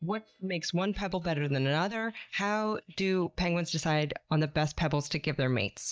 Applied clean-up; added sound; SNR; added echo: neural mask model DeepFilterNet 3.